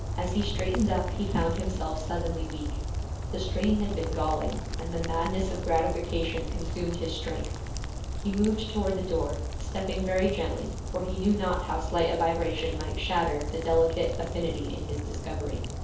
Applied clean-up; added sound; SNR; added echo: none; Rain; 2 dB; reverberation time 0.7 s.